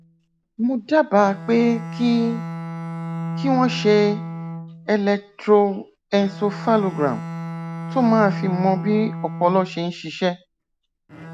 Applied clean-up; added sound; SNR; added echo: none; Bowed string instrument; 10 dB; none.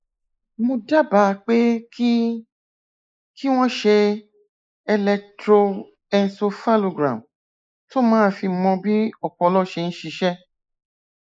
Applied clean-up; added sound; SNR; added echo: neural mask model Resemble Enhance denoiser.